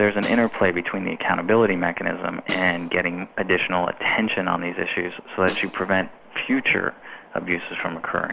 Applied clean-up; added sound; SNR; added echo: none; Snare drum; 17 dB; none.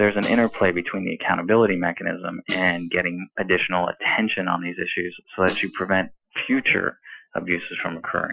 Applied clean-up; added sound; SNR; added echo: classical method Wiener filter.